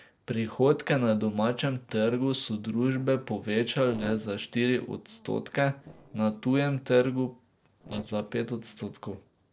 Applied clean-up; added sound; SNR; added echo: neural separator model SepFormer DNS4.